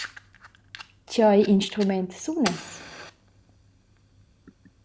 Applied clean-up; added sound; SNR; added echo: none; Fire; 15 dB; none.